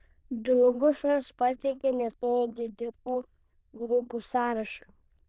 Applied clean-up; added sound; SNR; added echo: neural diffusion model UNIVERSE++.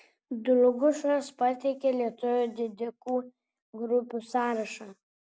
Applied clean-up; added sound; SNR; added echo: none; none; none; none.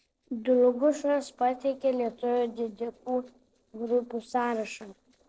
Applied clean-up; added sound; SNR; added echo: neural separator model SepFormer DNS4.